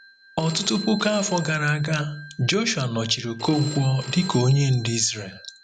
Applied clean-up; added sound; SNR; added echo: none; Telephone; 15 dB; none.